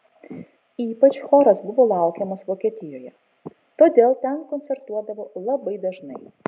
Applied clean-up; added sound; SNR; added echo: none; none; none; none.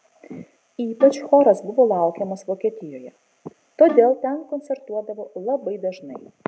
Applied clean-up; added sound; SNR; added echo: none; Bowed string instrument; 12 dB; none.